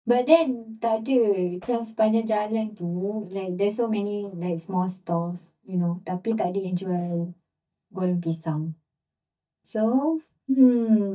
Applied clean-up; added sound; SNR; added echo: neural mask model DeepFilterNet 3.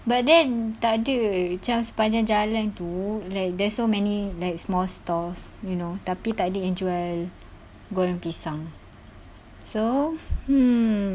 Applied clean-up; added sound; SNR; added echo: none; none; none; none.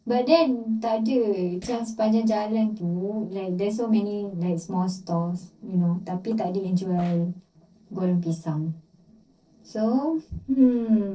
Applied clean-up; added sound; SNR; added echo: neural separator model SepFormer DNS4.